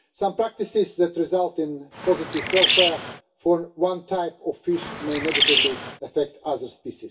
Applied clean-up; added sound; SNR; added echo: none; Bird; -2 dB; reverberation time 0.2 s.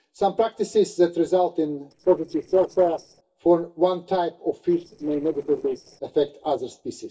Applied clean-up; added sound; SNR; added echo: neural separator model SepFormer DNS4.